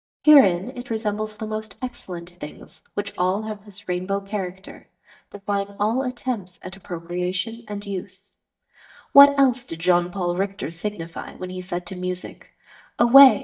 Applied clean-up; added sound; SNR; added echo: neural mask model DeepFilterNet 3.